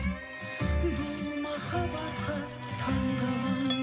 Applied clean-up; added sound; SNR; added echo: none; Cutlery, silverware; 14 dB; reverberation time 0.4 s.